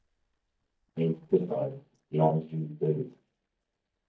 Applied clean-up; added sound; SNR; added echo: neural mask model DeepFilterNet 3.